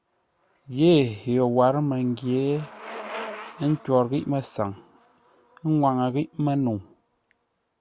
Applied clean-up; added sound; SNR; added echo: none; Bicycle; 19 dB; none.